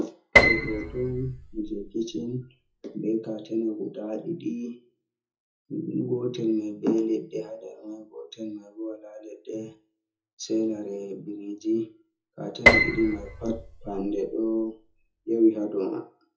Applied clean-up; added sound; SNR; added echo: classical method WPE with log-MMSE.